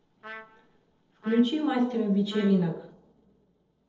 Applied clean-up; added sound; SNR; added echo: neural separator model SepFormer DNS4.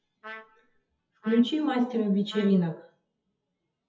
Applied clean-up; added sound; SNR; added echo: classical method WPE with log-MMSE.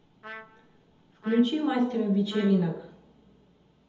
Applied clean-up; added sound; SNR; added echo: none; Trumpet; 19 dB; reverberation time 0.7 s.